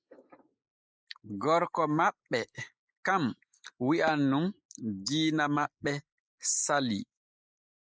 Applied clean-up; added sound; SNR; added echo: neural mask model Resemble Enhance denoiser.